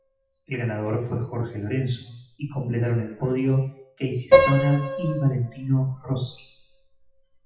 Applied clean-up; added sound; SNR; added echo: classical method WPE with log-MMSE.